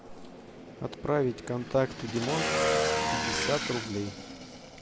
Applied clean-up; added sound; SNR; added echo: none; Motorcycle / Engine; 0 dB; none.